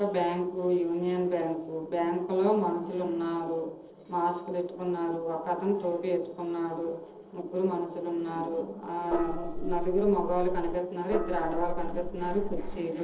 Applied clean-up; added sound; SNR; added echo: neural separator model SepFormer DNS4.